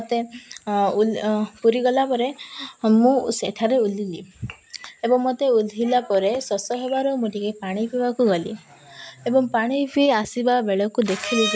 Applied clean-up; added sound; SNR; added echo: none; none; none; none.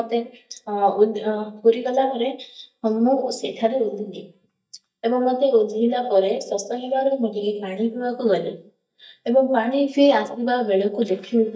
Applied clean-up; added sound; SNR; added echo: neural mask model DeepFilterNet 3.